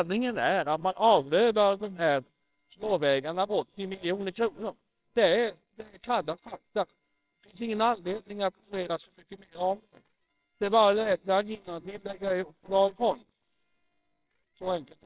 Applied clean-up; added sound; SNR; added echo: neural separator model SepFormer WHAMR!.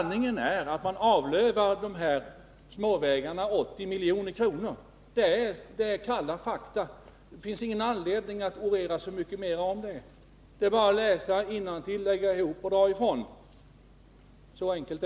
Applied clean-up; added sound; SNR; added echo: none; none; none; none.